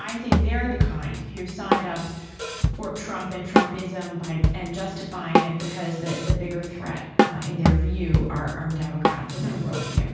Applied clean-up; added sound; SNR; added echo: none; Drum kit; -4 dB; reverberation time 1.2 s.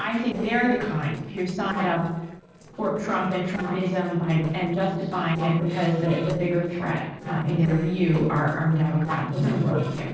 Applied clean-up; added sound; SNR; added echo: neural separator model SepFormer DNS4.